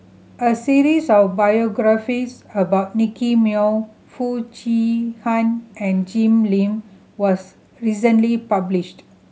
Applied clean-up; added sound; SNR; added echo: none; none; none; none.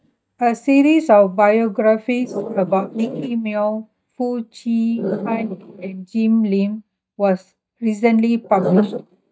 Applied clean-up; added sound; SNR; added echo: neural mask model DeepFilterNet 3.